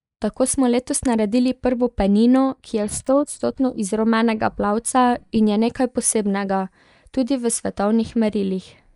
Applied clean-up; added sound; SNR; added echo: neural mask model DeepFilterNet 3.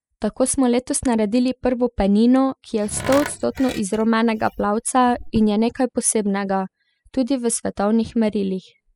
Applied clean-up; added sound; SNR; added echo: classical method spectral subtraction.